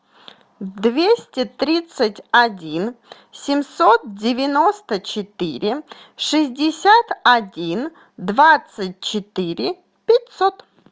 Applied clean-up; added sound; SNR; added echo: none; none; none; none.